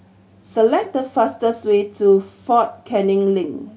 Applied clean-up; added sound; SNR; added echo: none; none; none; none.